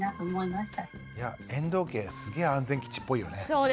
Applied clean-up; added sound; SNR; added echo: none; none; none; none.